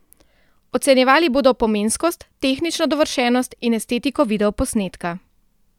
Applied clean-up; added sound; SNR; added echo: none; none; none; none.